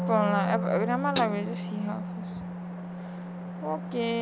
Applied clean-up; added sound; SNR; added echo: none; Hi-hat + Wind instrument, woodwind instrument; 2 dB; none.